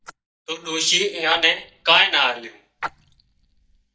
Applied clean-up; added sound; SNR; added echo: neural mask model DeepFilterNet 3.